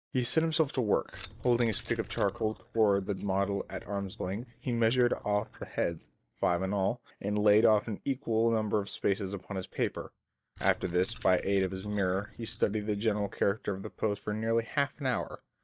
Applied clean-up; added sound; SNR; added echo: neural mask model DeepFilterNet 3.